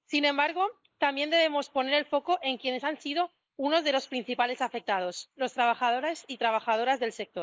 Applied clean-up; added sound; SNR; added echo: neural mask model Resemble Enhance denoiser.